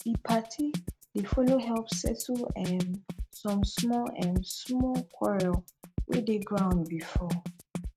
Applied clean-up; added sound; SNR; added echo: neural mask model RNNoise.